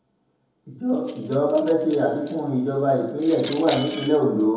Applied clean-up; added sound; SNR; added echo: none; Cutlery, silverware; 18 dB; reverberation time 2.0 s.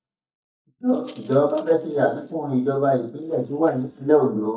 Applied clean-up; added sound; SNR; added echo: neural mask model DeepFilterNet 3.